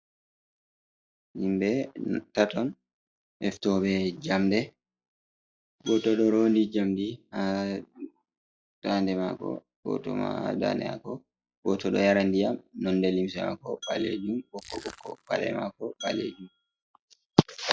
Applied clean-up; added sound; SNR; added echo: classical method log-MMSE.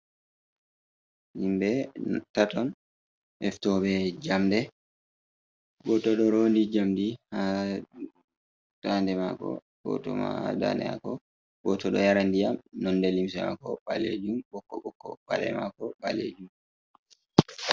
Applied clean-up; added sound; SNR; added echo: none; none; none; none.